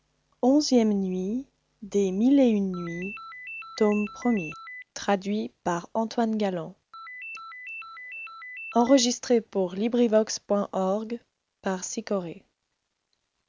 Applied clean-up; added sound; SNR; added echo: none; Ringtone; 14 dB; none.